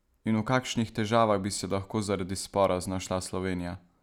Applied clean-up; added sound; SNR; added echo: none; none; none; none.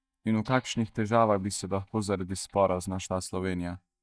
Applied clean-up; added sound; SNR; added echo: neural mask model DeepFilterNet 3.